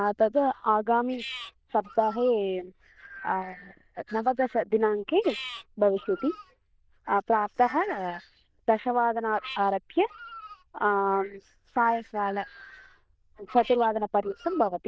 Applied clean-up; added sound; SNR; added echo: neural diffusion model UNIVERSE++.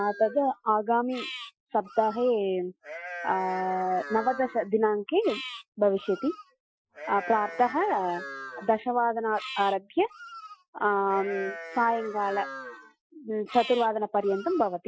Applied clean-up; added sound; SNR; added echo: classical method Wiener filter.